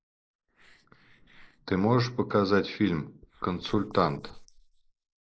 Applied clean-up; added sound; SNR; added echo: neural mask model Resemble Enhance denoiser.